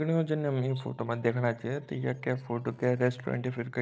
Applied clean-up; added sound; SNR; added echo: neural separator model SepFormer DNS4.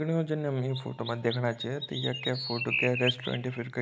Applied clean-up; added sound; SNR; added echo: none; Chirp, tweet; 5 dB; none.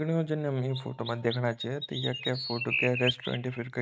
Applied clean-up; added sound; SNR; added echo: neural mask model RNNoise.